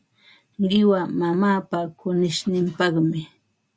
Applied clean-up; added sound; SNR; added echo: none; none; none; none.